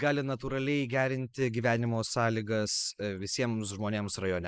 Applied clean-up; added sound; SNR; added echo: neural mask model Resemble Enhance denoiser.